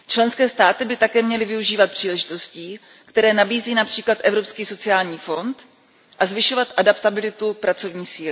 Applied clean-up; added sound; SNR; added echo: none; none; none; none.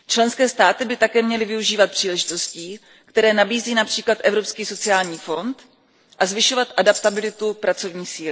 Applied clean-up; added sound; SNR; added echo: neural separator model SepFormer DNS4.